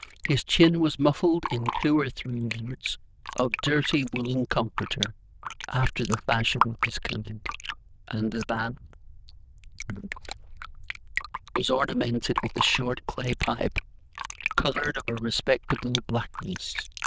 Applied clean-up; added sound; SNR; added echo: neural diffusion model UNIVERSE++.